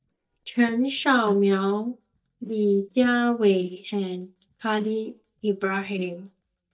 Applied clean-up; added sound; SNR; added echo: neural mask model DeepFilterNet 3.